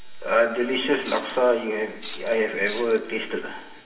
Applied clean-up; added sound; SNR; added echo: none; Rattle (instrument); 16 dB; reverberation time 1.1 s.